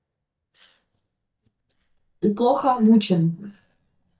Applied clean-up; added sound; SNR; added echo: neural mask model DeepFilterNet 3.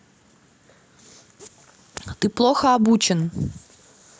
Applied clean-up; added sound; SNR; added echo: none; none; none; none.